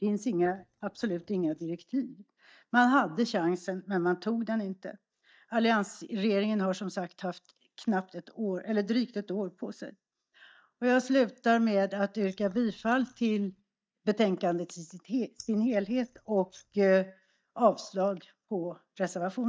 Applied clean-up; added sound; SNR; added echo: neural mask model DeepFilterNet 3.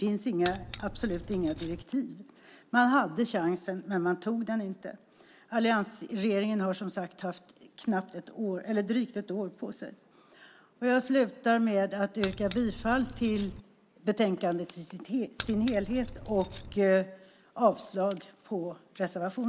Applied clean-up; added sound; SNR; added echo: none; Keys jangling; 2 dB; none.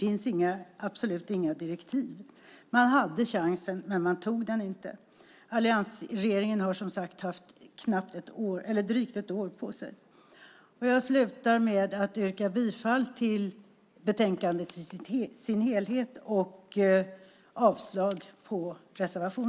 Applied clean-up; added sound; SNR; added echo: none; none; none; none.